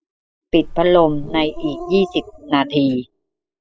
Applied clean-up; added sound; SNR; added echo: classical method spectral subtraction.